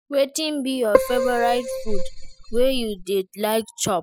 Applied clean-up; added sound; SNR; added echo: classical method spectral subtraction.